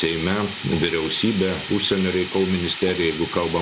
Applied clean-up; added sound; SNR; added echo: none; Sink (filling or washing); 6 dB; none.